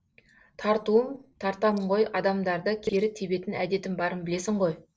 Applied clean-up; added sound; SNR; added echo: neural separator model SepFormer DNS4.